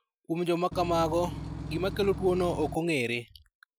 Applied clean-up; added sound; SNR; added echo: none; Engine / Truck / Car; 7 dB; none.